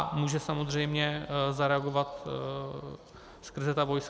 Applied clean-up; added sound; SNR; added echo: none; none; none; none.